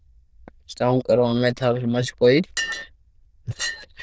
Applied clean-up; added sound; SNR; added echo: neural diffusion model UNIVERSE++.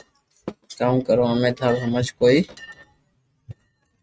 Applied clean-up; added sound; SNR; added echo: neural mask model RNNoise.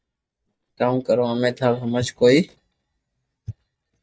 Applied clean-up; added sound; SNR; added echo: neural mask model DeepFilterNet 3.